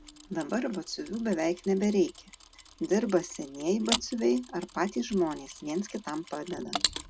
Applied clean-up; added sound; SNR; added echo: none; Mechanisms; 10 dB; none.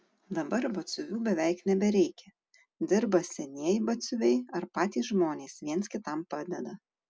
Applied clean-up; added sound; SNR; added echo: none; none; none; none.